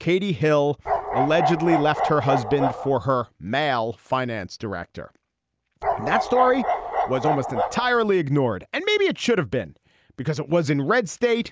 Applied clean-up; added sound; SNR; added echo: none; Bark; 2 dB; none.